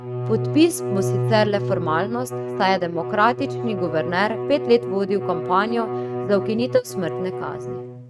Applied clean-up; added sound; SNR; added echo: neural mask model RNNoise.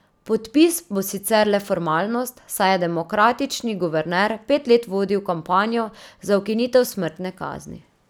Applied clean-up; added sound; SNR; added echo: none; none; none; none.